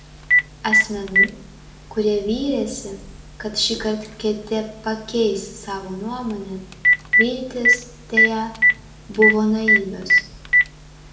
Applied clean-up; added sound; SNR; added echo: none; Telephone; -3 dB; reverberation time 0.7 s.